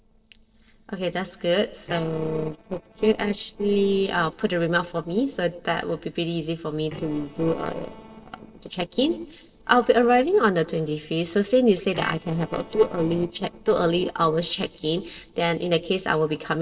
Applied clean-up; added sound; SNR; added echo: neural separator model SepFormer DNS4.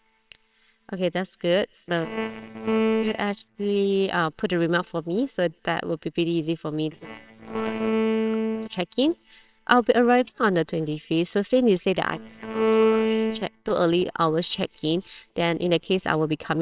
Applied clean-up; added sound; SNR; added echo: neural separator model SepFormer WHAMR!.